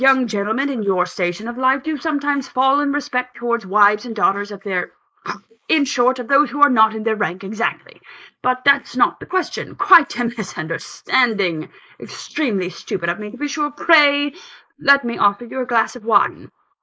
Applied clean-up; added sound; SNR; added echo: neural mask model Resemble Enhance denoiser.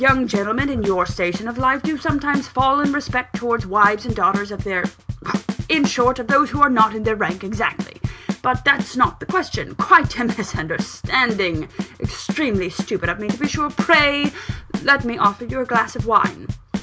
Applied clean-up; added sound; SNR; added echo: none; Bass drum / Snare drum / Drum kit; 8 dB; none.